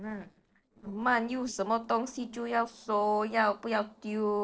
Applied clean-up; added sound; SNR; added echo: neural separator model SepFormer DNS4.